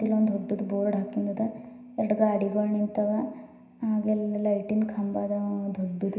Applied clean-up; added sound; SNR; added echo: none; Piano; 19 dB; reverberation time 0.9 s.